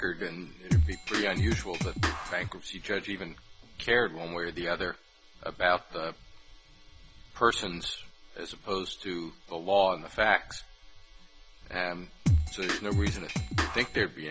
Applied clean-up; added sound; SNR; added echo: none; Drum kit; -4 dB; none.